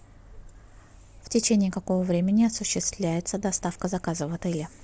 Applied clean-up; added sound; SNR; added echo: none; none; none; none.